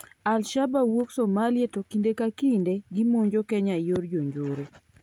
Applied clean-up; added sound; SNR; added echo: none; none; none; none.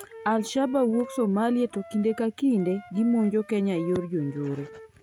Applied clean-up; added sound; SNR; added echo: none; Wind instrument, woodwind instrument; 19 dB; none.